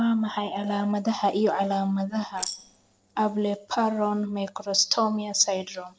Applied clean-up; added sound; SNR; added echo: neural separator model SepFormer DNS4.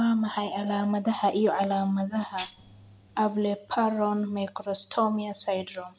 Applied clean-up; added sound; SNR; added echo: none; Tambourine; -1 dB; none.